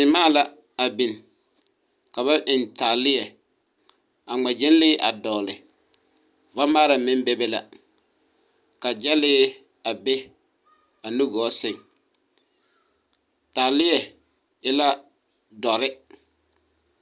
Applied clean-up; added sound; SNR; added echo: none; none; none; none.